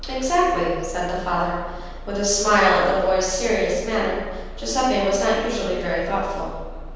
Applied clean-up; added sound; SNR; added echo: none; Bus; 12 dB; reverberation time 1.2 s.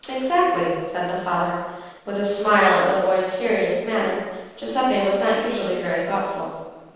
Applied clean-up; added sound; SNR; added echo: neural separator model SepFormer DNS4.